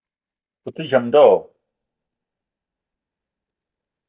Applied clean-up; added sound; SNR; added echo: neural mask model DeepFilterNet 3.